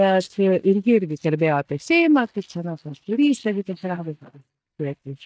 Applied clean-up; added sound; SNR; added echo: neural mask model DeepFilterNet 3.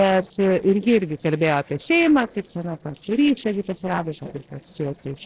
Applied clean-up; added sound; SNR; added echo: neural separator model SepFormer DNS4.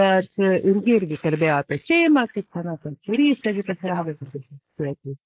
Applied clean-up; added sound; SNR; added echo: neural mask model Resemble Enhance denoiser.